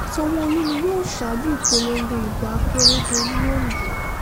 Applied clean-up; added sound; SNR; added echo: none; Bird vocalization, bird call, bird song; -2 dB; none.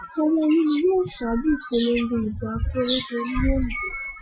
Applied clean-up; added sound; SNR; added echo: classical method Wiener filter.